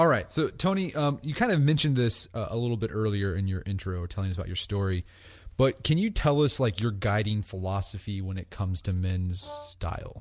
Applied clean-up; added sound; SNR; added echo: none; Brass instrument; 19 dB; none.